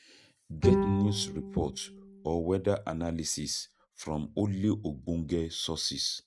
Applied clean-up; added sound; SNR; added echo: neural mask model RNNoise.